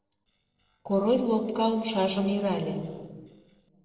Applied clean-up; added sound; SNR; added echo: neural separator model SepFormer DNS4.